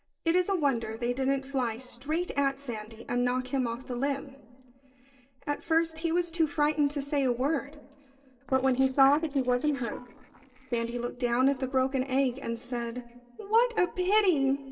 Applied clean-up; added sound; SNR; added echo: neural separator model SepFormer DNS4.